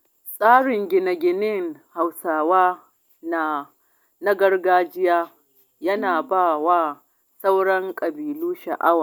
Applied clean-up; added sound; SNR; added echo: none; Bowed string instrument; 18 dB; none.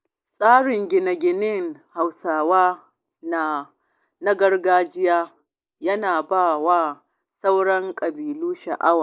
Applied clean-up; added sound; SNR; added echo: neural mask model Resemble Enhance denoiser.